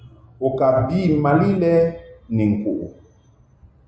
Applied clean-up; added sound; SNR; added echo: none; none; none; none.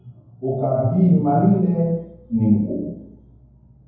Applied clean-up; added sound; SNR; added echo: none; none; none; reverberation time 0.9 s.